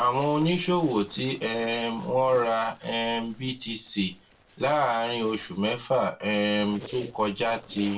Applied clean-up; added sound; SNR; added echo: neural separator model SepFormer DNS4.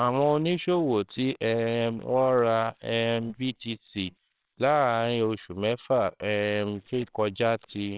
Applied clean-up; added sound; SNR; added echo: neural separator model SepFormer WHAMR!.